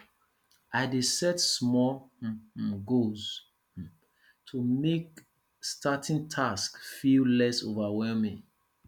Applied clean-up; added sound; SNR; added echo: none; none; none; none.